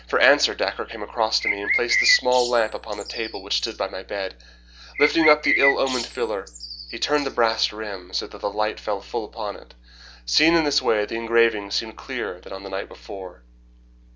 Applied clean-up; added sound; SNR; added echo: none; Bird; 3 dB; none.